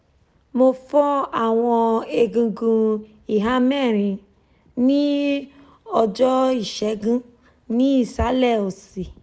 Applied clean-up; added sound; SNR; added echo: none; none; none; none.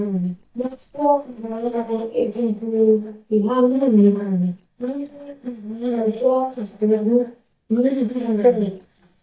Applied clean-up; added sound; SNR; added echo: neural mask model DeepFilterNet 3.